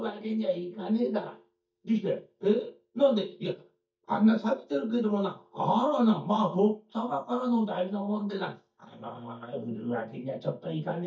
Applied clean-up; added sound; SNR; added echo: neural mask model DeepFilterNet 3.